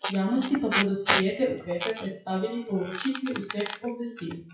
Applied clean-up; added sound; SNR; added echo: classical method WPE with log-MMSE.